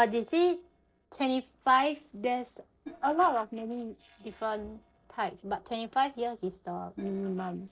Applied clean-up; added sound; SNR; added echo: neural separator model SepFormer DNS4.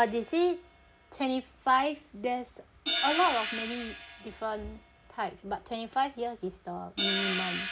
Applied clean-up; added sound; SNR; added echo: none; Hi-hat; 6 dB; none.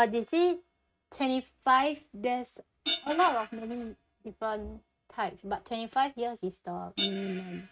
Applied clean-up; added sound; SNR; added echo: neural mask model RNNoise.